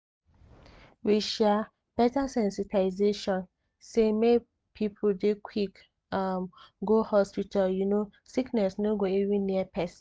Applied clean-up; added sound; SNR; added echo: none; none; none; none.